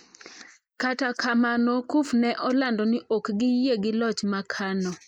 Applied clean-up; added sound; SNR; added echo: neural mask model Resemble Enhance denoiser.